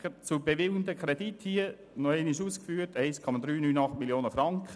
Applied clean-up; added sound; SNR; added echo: none; none; none; none.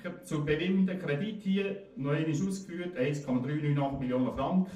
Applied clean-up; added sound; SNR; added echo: none; none; none; reverberation time 0.4 s.